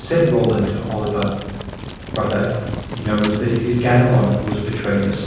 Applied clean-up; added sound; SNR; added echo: none; Fire; 11 dB; reverberation time 1.3 s.